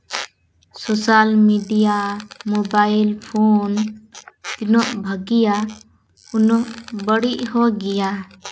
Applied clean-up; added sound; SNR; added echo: none; Squeak; 18 dB; none.